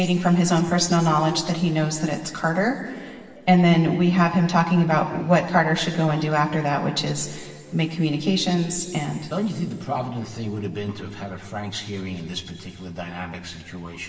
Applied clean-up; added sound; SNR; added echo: none; none; none; reverberation time 2.5 s.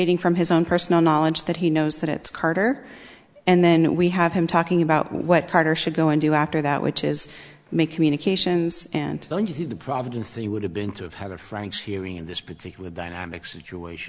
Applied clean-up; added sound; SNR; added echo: none; none; none; none.